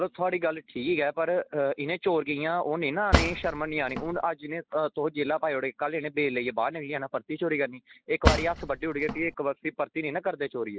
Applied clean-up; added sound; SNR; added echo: none; Cutlery, silverware / Drawer open or close; -1 dB; none.